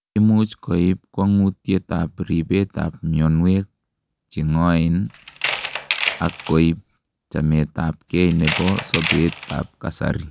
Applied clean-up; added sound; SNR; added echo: none; Tools; 6 dB; none.